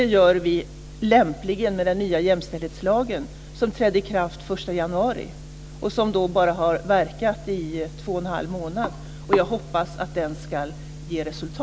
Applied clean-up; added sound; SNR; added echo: none; none; none; none.